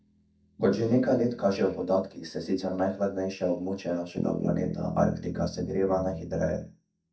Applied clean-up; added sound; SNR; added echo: neural mask model DeepFilterNet 3.